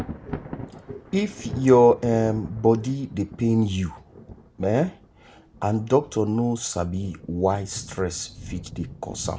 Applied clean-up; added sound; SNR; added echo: none; Thunder; 16 dB; none.